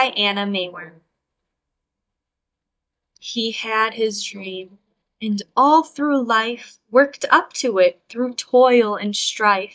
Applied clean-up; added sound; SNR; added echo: neural mask model DeepFilterNet 3.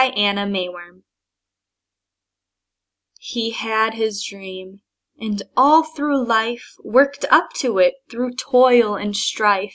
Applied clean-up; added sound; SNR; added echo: none; none; none; none.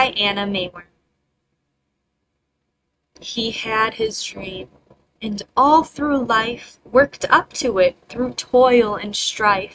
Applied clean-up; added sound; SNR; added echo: neural mask model RNNoise.